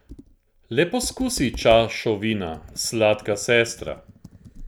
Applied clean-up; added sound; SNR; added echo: none; Computer keyboard; 18 dB; none.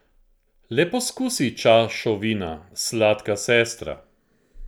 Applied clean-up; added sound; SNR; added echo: none; none; none; none.